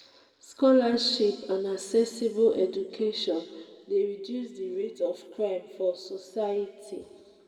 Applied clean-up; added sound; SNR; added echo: none; none; none; reverberation time 1.5 s.